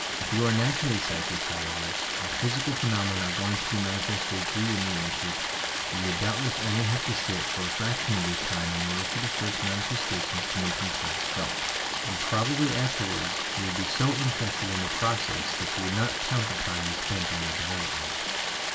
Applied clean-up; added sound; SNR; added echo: none; Stream; -1 dB; reverberation time 0.2 s.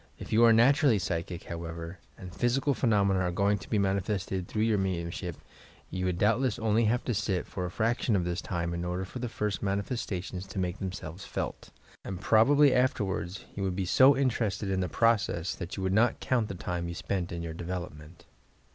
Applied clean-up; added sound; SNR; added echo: none; none; none; none.